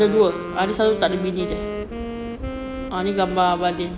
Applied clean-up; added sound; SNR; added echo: none; Wind instrument, woodwind instrument; 9 dB; none.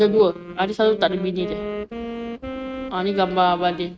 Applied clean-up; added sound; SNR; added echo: neural mask model RNNoise.